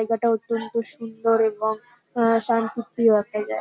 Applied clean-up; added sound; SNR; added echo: none; none; none; none.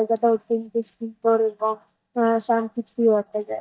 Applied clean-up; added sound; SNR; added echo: neural mask model DeepFilterNet 3.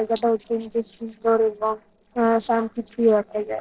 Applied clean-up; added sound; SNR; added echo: neural separator model SepFormer DNS4.